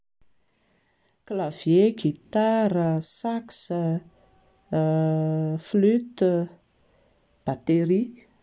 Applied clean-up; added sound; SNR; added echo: none; none; none; none.